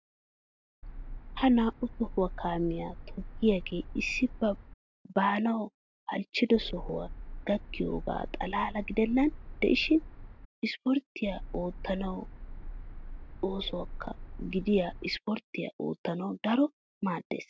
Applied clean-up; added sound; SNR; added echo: none; Car; 10 dB; none.